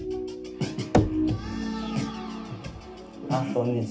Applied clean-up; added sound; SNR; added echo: none; Knock / Wood; 3 dB; reverberation time 0.3 s.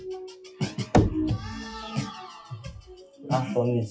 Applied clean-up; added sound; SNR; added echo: classical method WPE with log-MMSE.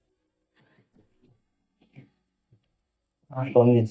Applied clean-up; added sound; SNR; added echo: neural mask model DeepFilterNet 3.